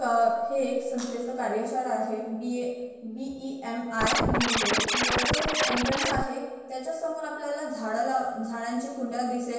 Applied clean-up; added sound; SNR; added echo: none; Scratching (performance technique); -3 dB; reverberation time 1.2 s.